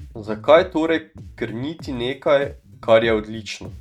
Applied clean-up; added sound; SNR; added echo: neural mask model RNNoise.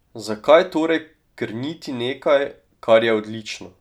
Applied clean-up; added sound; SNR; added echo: none; none; none; none.